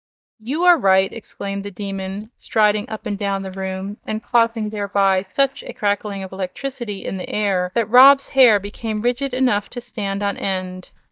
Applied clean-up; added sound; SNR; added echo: neural mask model DeepFilterNet 3.